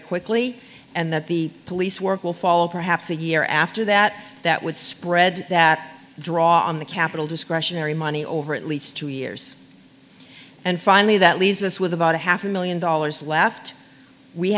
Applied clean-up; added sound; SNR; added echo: none; none; none; none.